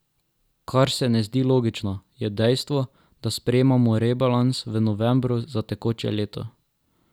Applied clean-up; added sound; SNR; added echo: none; none; none; none.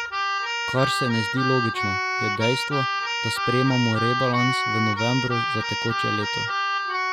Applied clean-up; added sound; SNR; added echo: none; Keyboard (musical); -1 dB; none.